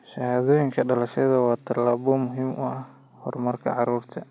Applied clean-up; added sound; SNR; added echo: none; none; none; none.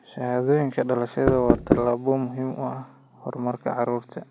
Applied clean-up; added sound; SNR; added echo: none; Knock; -3 dB; none.